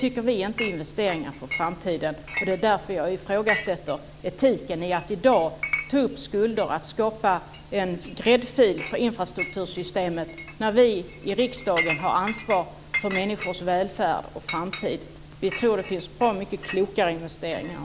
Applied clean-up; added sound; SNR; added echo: none; Chink, clink; 11 dB; none.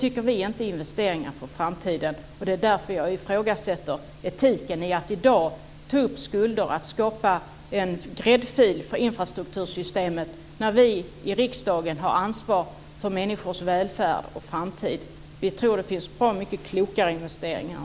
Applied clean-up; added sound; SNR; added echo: none; none; none; none.